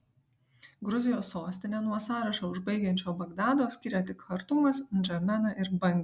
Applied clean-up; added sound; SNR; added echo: none; none; none; none.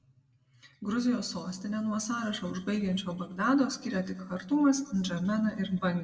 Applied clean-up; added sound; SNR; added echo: none; none; none; reverberation time 1.5 s.